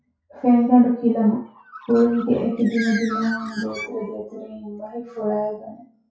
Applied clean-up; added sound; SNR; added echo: classical method WPE with log-MMSE.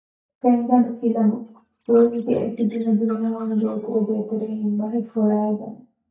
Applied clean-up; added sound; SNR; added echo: neural mask model DeepFilterNet 3.